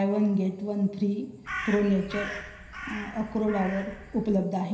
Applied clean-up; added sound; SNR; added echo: none; Crow; 11 dB; reverberation time 0.9 s.